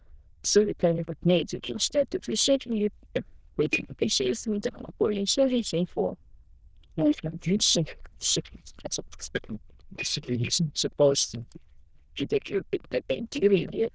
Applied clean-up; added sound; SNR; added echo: neural diffusion model UNIVERSE++.